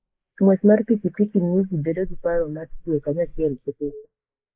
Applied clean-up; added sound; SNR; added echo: neural mask model Resemble Enhance denoiser.